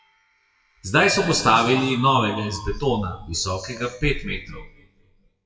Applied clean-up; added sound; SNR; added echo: classical method WPE with log-MMSE.